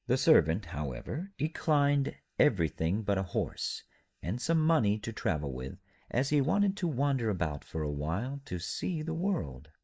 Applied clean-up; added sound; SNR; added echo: neural mask model Resemble Enhance denoiser.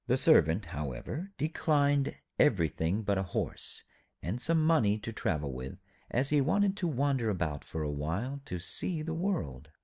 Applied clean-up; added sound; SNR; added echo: none; none; none; none.